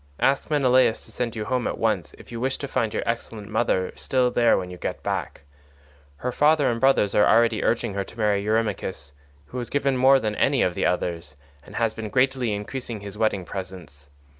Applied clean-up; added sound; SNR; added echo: none; none; none; none.